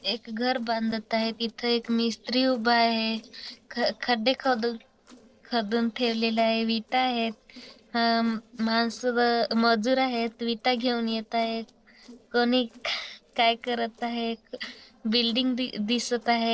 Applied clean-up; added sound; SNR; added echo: neural separator model SepFormer DNS4.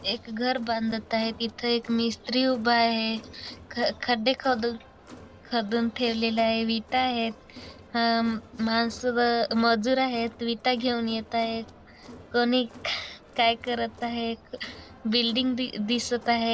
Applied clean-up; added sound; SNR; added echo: none; Crowd; 20 dB; none.